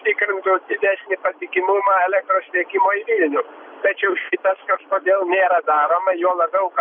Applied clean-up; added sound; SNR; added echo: none; none; none; none.